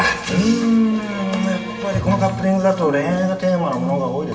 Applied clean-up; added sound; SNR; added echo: none; none; none; reverberation time 1.0 s.